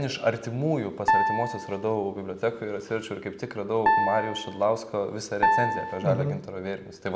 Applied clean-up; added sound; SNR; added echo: none; Piano; -1 dB; none.